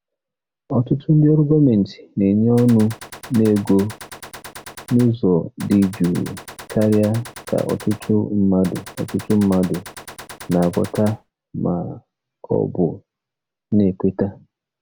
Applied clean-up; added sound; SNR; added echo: none; Gunshot, gunfire; 18 dB; none.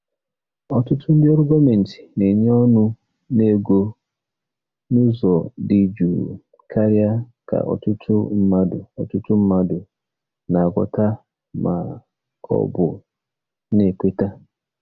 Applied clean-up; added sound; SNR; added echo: none; none; none; none.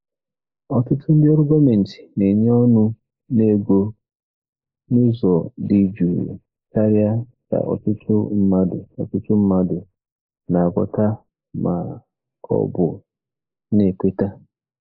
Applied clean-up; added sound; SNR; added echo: neural mask model Resemble Enhance denoiser.